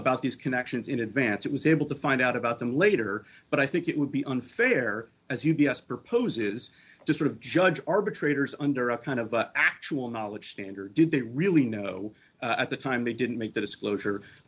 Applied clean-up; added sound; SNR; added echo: none; none; none; none.